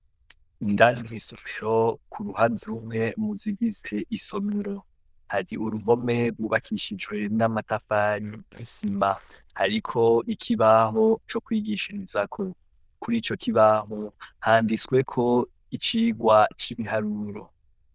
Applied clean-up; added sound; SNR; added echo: neural diffusion model UNIVERSE++.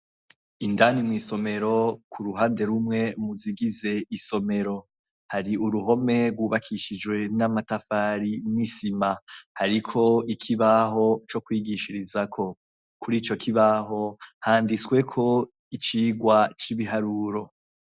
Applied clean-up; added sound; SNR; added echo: none; none; none; none.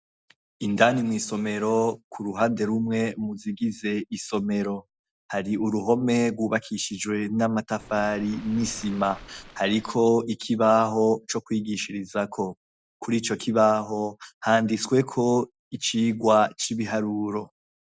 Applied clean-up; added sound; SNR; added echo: none; Waves, surf; 19 dB; none.